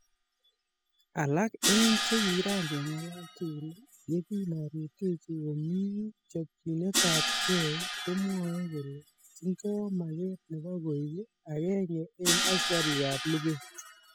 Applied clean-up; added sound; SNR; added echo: classical method spectral subtraction.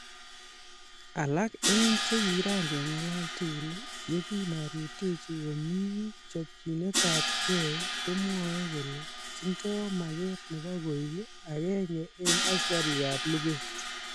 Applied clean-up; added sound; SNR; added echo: none; Crash cymbal; 2 dB; none.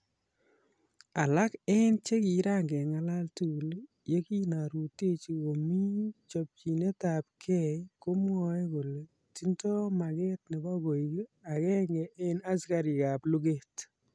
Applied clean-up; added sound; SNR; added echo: none; none; none; none.